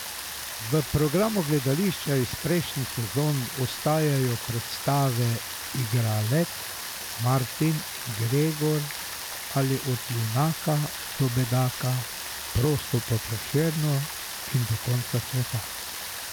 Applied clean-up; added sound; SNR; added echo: none; Rain; 8 dB; none.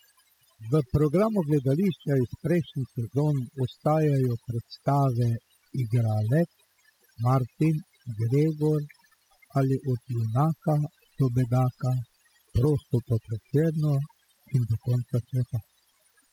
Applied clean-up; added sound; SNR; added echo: classical method spectral subtraction.